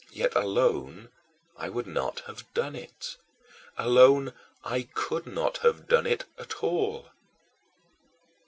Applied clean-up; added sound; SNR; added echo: none; none; none; none.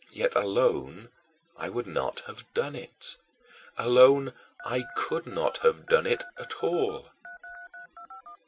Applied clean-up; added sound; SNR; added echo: none; Telephone; 16 dB; none.